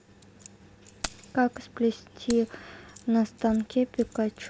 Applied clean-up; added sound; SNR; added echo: none; Keys jangling; 18 dB; none.